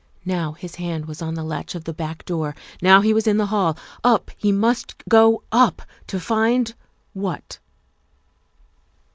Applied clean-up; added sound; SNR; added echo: none; none; none; none.